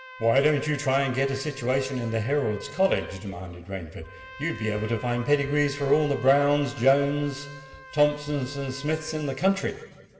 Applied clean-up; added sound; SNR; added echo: none; Trumpet; 19 dB; reverberation time 1.4 s.